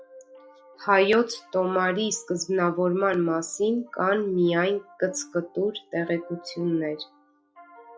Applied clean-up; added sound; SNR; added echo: classical method log-MMSE.